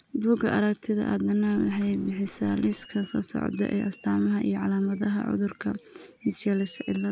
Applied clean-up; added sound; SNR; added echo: none; Cricket; 9 dB; none.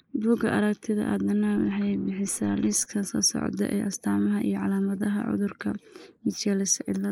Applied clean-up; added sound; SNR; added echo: neural mask model Resemble Enhance denoiser.